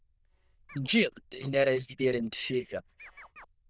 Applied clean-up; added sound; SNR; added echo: neural diffusion model UNIVERSE++.